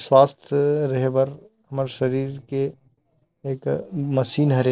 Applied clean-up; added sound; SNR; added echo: neural separator model SepFormer DNS4.